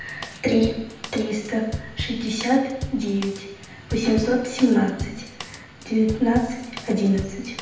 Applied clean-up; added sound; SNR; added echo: none; Drum kit; 12 dB; reverberation time 0.9 s.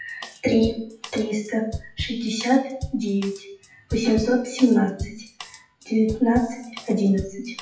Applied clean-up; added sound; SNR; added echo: classical method WPE with log-MMSE.